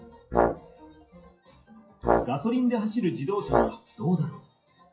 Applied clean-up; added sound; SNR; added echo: classical method WPE with log-MMSE.